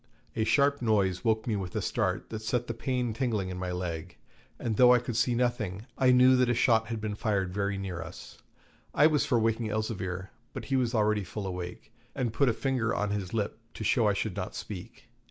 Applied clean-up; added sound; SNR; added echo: none; none; none; none.